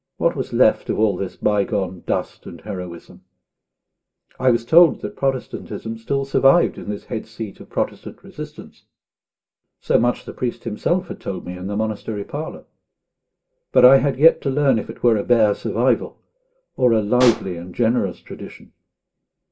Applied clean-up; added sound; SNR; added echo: none; Explosion; 12 dB; reverberation time 0.2 s.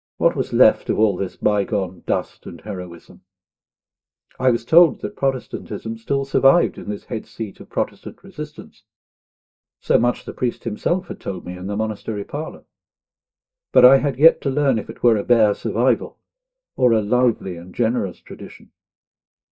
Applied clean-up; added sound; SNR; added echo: neural mask model DeepFilterNet 3.